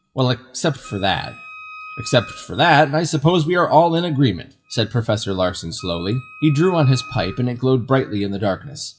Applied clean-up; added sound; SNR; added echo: classical method WPE with log-MMSE.